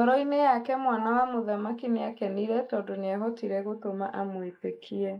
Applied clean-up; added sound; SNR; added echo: neural mask model Resemble Enhance denoiser.